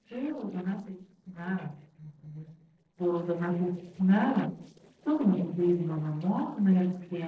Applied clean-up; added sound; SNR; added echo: neural separator model SepFormer DNS4.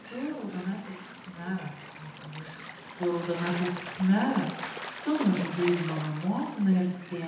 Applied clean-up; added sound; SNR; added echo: none; Gull, seagull / Waves, surf; 11 dB; reverberation time 0.9 s.